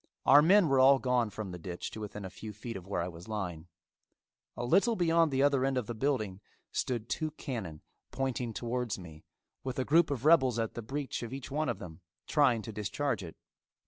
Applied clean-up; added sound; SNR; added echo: none; none; none; none.